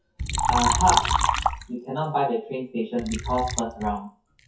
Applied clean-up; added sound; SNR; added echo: classical method WPE with log-MMSE.